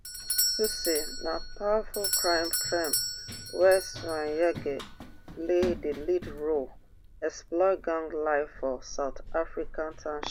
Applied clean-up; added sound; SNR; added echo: none; Run + Doorbell; 6 dB; none.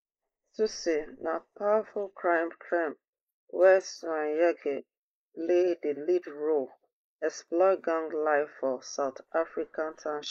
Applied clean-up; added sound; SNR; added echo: neural mask model Resemble Enhance denoiser.